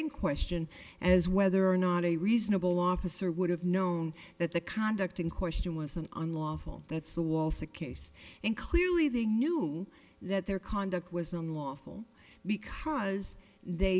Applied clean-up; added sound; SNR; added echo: none; none; none; none.